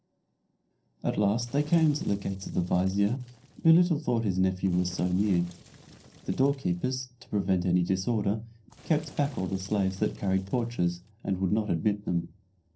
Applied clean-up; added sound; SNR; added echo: neural separator model SepFormer DNS4.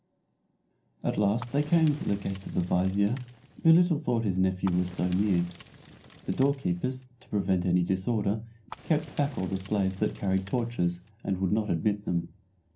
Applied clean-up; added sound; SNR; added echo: none; Fire; 20 dB; reverberation time 0.3 s.